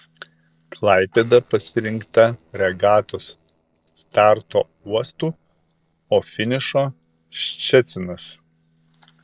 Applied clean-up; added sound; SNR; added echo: neural separator model SepFormer DNS4.